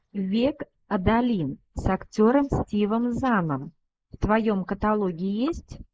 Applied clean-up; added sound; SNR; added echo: neural mask model Resemble Enhance denoiser.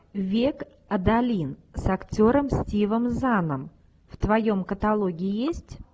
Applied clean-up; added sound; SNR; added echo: none; none; none; none.